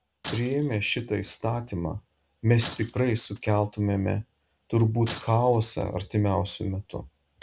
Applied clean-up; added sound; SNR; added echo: none; Shatter; 19 dB; none.